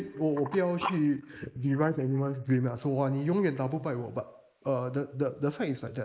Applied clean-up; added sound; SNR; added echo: neural mask model Resemble Enhance denoiser.